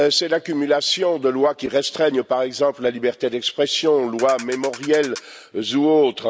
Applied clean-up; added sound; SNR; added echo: none; Ratchet, pawl; 16 dB; none.